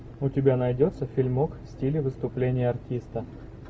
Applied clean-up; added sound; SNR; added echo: none; none; none; none.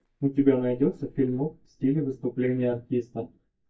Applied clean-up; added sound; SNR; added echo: neural mask model DeepFilterNet 3.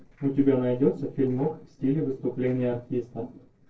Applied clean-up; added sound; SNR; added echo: neural separator model SepFormer DNS4.